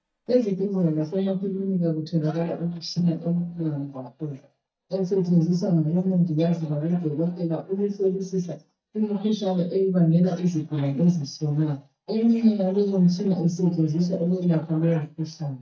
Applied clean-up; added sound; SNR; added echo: neural mask model DeepFilterNet 3.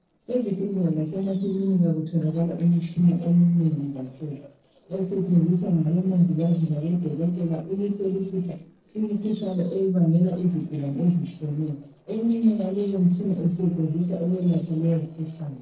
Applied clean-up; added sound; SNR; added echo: neural separator model SepFormer DNS4.